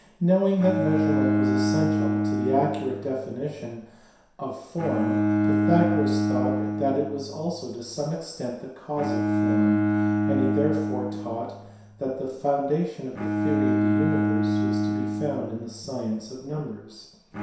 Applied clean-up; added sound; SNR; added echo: none; Bowed string instrument; -2 dB; reverberation time 0.7 s.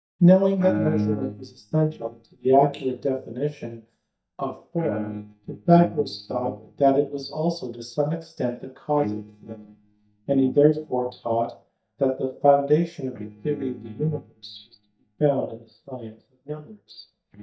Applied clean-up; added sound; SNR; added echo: neural mask model DeepFilterNet 3.